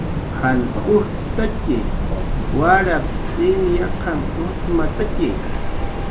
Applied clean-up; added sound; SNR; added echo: none; Train; 0 dB; none.